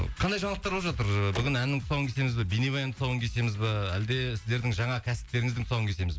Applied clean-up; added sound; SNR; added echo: none; Car; 18 dB; none.